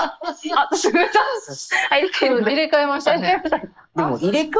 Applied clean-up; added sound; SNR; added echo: neural mask model Resemble Enhance denoiser.